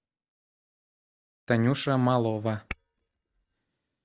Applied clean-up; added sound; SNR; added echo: neural mask model DeepFilterNet 3.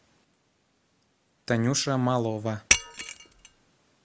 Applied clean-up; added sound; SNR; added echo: none; Shatter; -2 dB; none.